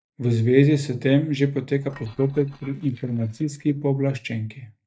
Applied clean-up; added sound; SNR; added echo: neural mask model DeepFilterNet 3.